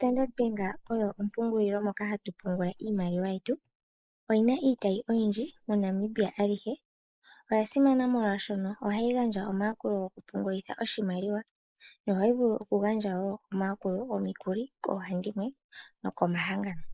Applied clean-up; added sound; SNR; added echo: neural mask model Resemble Enhance denoiser.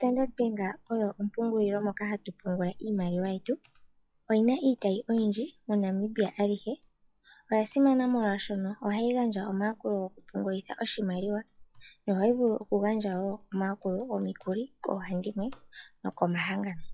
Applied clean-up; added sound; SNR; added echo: classical method log-MMSE.